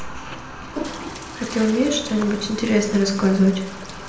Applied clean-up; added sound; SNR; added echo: none; Toilet flush / Water; 14 dB; reverberation time 0.8 s.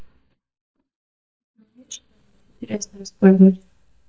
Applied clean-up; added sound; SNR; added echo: neural mask model DeepFilterNet 3.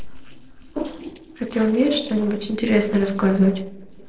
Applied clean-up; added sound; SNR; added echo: neural separator model SepFormer DNS4.